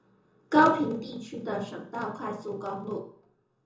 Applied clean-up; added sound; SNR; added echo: none; none; none; reverberation time 0.6 s.